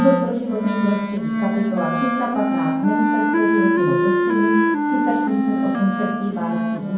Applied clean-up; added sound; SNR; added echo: none; Wind instrument, woodwind instrument; -2 dB; reverberation time 1.2 s.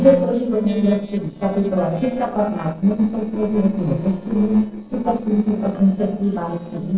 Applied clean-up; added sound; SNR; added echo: neural separator model SepFormer DNS4.